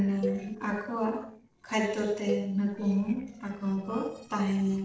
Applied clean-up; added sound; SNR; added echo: neural separator model SepFormer DNS4.